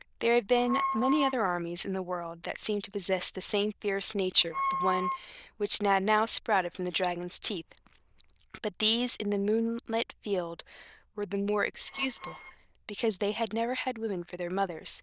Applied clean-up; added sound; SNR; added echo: neural diffusion model UNIVERSE++.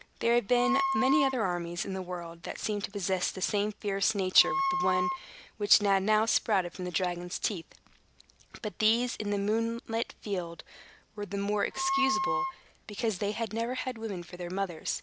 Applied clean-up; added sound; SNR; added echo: none; Wind instrument, woodwind instrument; 1 dB; none.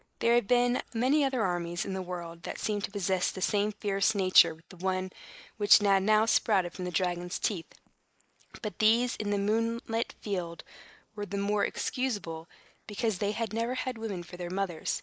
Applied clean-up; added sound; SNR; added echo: neural mask model Resemble Enhance denoiser.